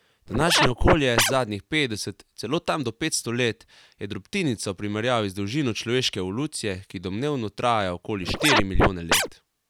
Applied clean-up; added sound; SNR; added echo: none; Scratching (performance technique); -4 dB; none.